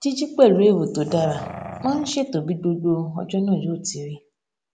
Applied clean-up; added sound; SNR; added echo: none; Growling; 13 dB; none.